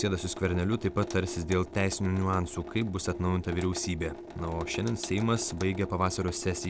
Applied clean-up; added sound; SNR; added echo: none; Sink (filling or washing) / Water tap, faucet; 11 dB; none.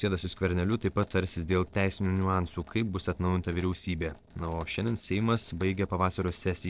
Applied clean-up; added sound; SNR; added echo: neural separator model SepFormer DNS4.